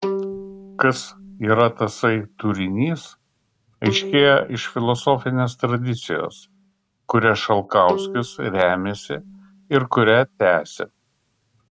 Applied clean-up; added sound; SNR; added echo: neural mask model RNNoise.